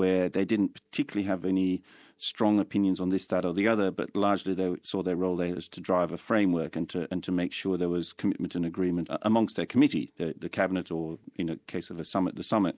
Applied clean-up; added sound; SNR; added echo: none; none; none; none.